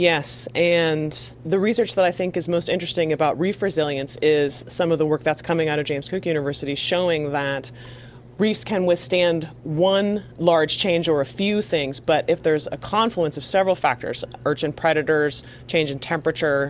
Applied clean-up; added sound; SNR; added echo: none; Cricket; 1 dB; none.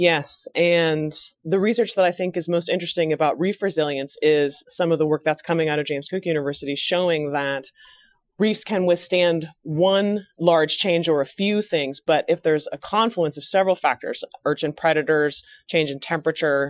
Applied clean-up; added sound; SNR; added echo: classical method Wiener filter.